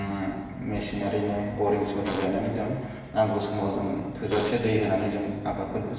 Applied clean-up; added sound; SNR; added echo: none; Fart; 7 dB; reverberation time 1.2 s.